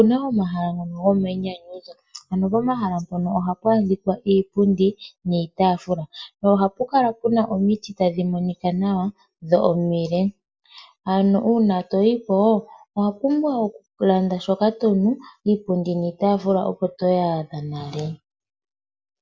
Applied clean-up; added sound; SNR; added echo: none; none; none; none.